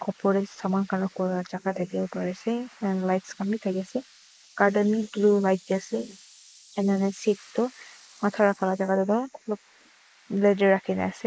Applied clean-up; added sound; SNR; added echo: neural mask model Resemble Enhance denoiser.